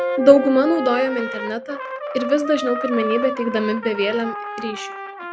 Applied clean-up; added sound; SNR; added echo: none; Trumpet + Mallet percussion; 6 dB; none.